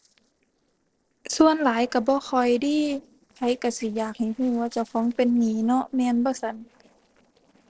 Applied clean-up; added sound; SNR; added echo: neural separator model SepFormer DNS4.